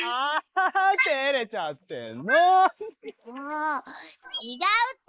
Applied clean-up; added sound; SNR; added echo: neural mask model Resemble Enhance denoiser.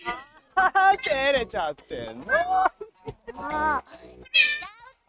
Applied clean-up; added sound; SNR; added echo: neural mask model RNNoise.